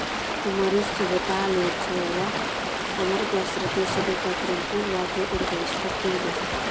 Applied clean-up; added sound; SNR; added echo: none; Stream; -1 dB; none.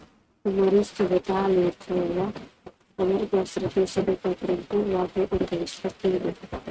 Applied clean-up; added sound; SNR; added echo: neural mask model RNNoise.